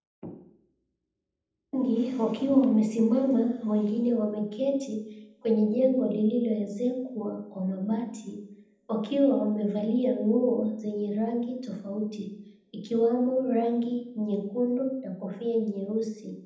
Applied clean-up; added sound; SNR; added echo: none; none; none; reverberation time 0.8 s.